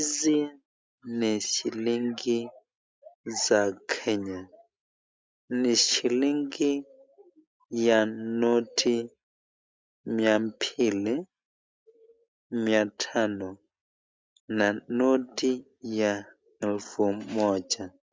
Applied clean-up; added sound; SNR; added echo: none; none; none; none.